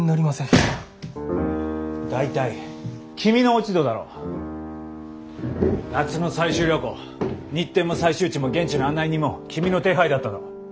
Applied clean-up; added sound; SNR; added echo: none; none; none; none.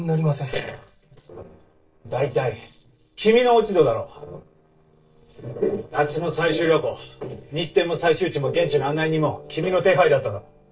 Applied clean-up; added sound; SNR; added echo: neural separator model SepFormer DNS4.